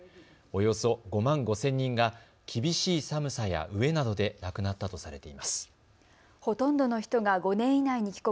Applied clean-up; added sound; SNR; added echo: none; none; none; none.